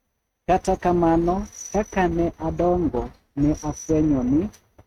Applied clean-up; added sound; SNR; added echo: neural mask model RNNoise.